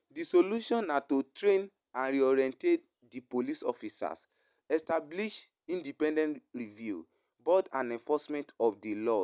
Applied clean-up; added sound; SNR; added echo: none; none; none; none.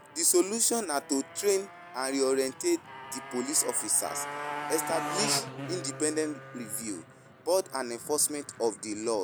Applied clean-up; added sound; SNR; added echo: none; Motorcycle; 10 dB; none.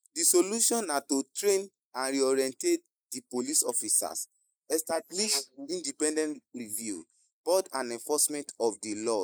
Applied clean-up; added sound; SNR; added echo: neural mask model Resemble Enhance denoiser.